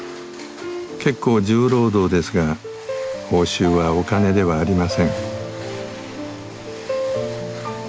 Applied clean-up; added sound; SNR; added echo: none; none; none; none.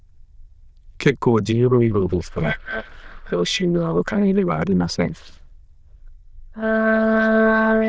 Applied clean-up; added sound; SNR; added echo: neural diffusion model UNIVERSE++.